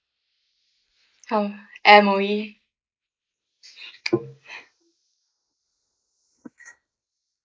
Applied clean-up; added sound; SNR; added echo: neural mask model Resemble Enhance denoiser.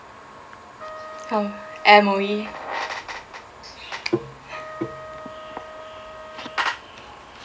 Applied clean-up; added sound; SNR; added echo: none; Trumpet; 15 dB; none.